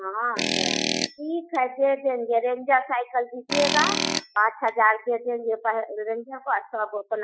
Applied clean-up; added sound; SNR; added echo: classical method Wiener filter.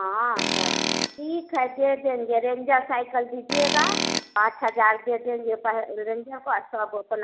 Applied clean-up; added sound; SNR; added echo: none; Tools; 2 dB; none.